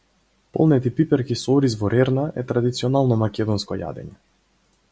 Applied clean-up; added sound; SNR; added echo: none; none; none; none.